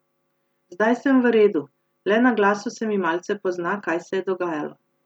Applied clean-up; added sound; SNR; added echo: none; none; none; none.